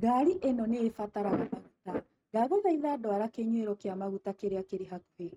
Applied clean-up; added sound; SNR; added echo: neural mask model RNNoise.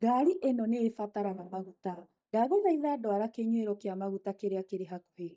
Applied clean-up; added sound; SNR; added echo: neural mask model DeepFilterNet 3.